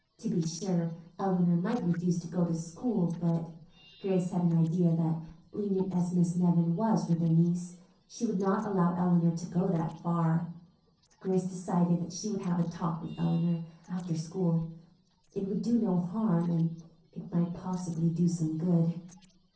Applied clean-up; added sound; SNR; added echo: neural separator model SepFormer DNS4.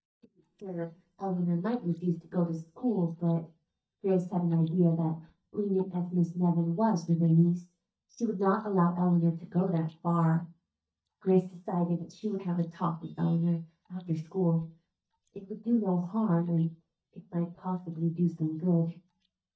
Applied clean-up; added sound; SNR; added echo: neural mask model DeepFilterNet 3.